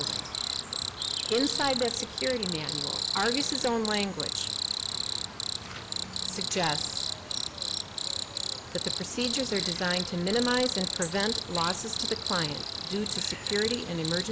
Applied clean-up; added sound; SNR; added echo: none; Cricket; 1 dB; none.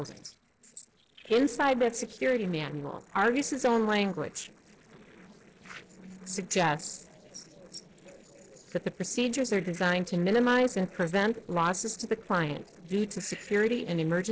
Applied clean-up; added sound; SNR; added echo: neural separator model SepFormer DNS4.